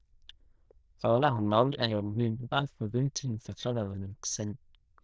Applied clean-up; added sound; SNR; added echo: neural diffusion model UNIVERSE++.